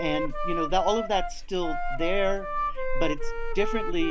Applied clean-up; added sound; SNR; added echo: none; Wind instrument, woodwind instrument + Buzz; -2 dB; none.